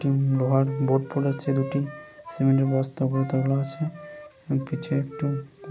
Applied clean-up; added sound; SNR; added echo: none; Wind instrument, woodwind instrument; 16 dB; none.